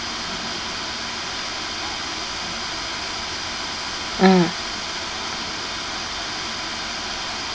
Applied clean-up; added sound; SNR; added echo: none; none; none; none.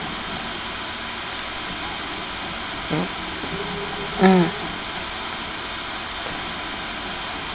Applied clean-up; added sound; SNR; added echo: none; Mechanisms + Fart; 10 dB; none.